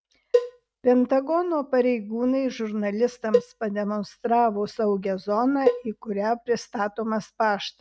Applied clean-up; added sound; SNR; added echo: neural mask model RNNoise.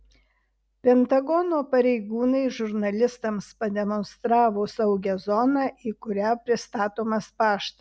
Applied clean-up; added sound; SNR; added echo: none; none; none; none.